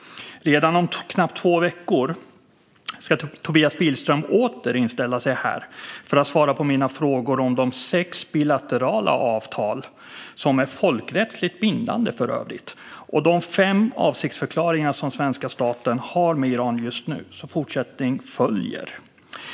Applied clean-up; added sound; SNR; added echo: none; none; none; none.